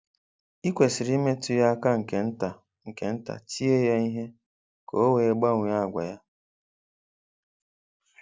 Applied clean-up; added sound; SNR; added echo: none; none; none; none.